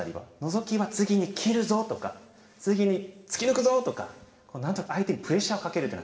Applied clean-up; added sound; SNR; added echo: none; none; none; reverberation time 1.2 s.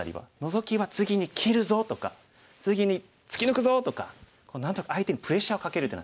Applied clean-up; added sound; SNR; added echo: none; none; none; none.